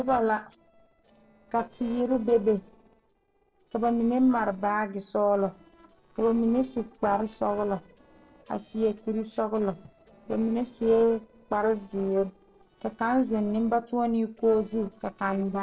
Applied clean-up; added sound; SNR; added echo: neural separator model SepFormer DNS4.